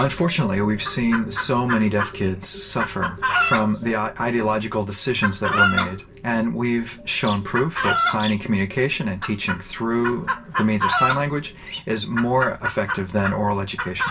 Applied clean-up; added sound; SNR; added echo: none; Chicken, rooster; 4 dB; reverberation time 0.2 s.